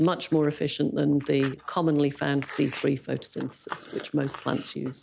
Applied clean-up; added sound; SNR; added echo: none; Chewing, mastication; 17 dB; none.